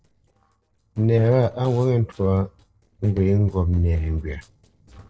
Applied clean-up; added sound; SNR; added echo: neural separator model SepFormer DNS4.